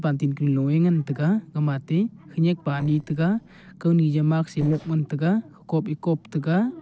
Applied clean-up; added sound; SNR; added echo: neural separator model SepFormer DNS4.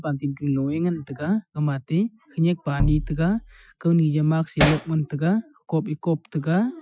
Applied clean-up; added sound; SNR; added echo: classical method Wiener filter.